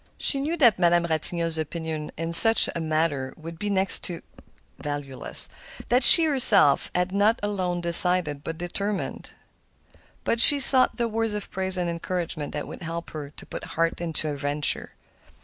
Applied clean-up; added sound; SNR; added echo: none; none; none; none.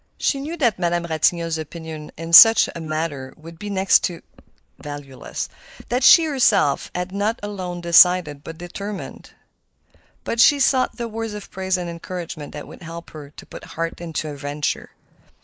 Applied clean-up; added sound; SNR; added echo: neural mask model Resemble Enhance denoiser.